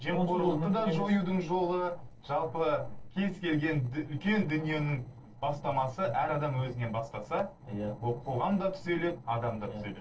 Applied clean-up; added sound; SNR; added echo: neural separator model SepFormer DNS4.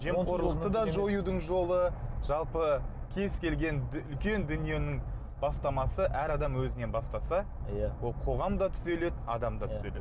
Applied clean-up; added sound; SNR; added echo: none; none; none; none.